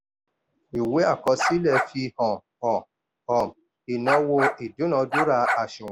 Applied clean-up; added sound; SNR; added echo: none; Bark; 2 dB; none.